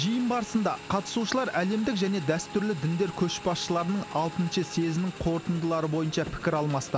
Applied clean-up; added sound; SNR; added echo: none; Motorcycle / Engine; 15 dB; none.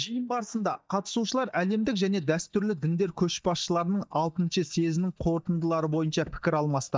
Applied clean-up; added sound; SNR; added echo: neural mask model DeepFilterNet 3.